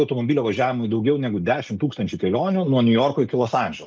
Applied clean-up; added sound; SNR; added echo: none; none; none; none.